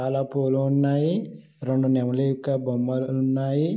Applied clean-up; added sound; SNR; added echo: none; none; none; none.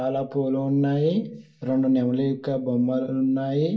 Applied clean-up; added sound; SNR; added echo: none; none; none; reverberation time 0.2 s.